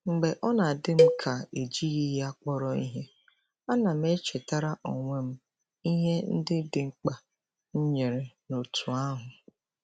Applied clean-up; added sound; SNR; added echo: none; Cowbell; -2 dB; none.